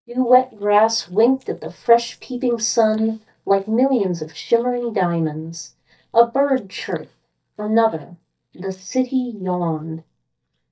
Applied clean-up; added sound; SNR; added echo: neural mask model DeepFilterNet 3.